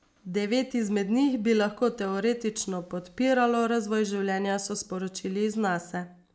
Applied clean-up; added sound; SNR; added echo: none; none; none; none.